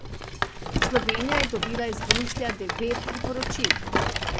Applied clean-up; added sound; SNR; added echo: none; Rattle; -4 dB; none.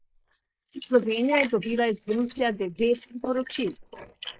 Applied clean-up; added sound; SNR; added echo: neural mask model Resemble Enhance denoiser.